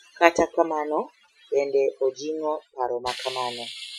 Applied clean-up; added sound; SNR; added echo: classical method Wiener filter.